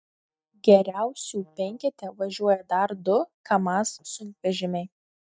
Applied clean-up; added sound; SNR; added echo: neural mask model DeepFilterNet 3.